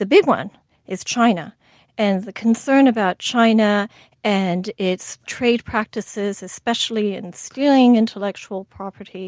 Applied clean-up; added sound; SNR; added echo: none; none; none; none.